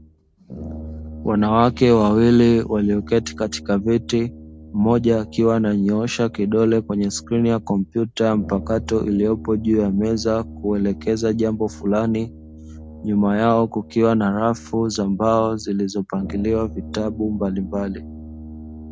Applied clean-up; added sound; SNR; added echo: none; Brass instrument; 16 dB; none.